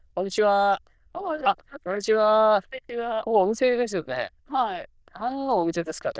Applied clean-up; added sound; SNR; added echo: neural diffusion model UNIVERSE++.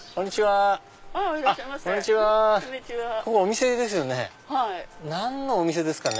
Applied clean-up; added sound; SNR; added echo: none; Chink, clink; 18 dB; none.